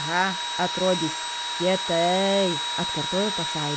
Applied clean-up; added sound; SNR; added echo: none; Engine / Drill; 3 dB; none.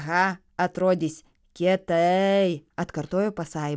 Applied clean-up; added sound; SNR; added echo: none; none; none; none.